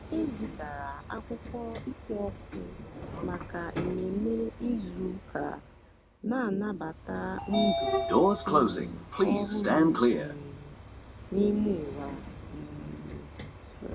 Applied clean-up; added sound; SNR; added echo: none; Sliding door / Train; -2 dB; none.